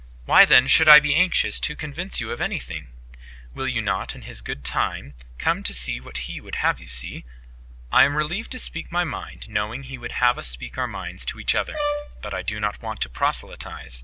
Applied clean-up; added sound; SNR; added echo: none; Brass instrument; 5 dB; none.